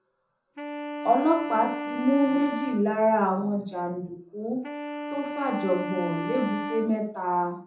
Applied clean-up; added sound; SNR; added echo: none; Wind instrument, woodwind instrument; 8 dB; reverberation time 0.5 s.